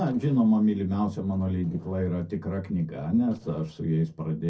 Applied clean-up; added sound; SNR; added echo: neural separator model SepFormer DNS4.